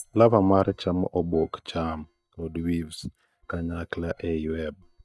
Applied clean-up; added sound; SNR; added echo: neural mask model DeepFilterNet 3.